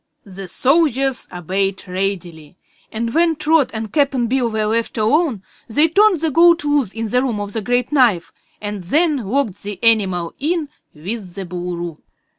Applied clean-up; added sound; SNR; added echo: none; none; none; none.